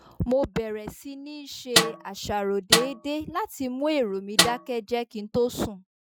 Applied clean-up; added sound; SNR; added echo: classical method Wiener filter.